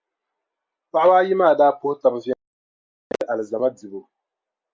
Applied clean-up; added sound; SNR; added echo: none; none; none; none.